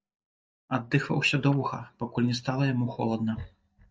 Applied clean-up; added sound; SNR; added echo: neural mask model DeepFilterNet 3.